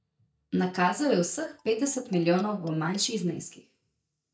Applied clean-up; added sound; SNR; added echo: neural mask model DeepFilterNet 3.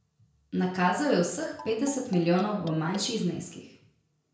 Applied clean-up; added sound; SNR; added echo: none; Marimba, xylophone; 17 dB; reverberation time 0.5 s.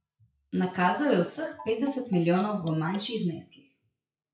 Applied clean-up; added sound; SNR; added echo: classical method WPE with log-MMSE.